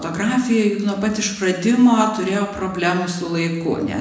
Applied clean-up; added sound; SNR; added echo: none; none; none; reverberation time 0.9 s.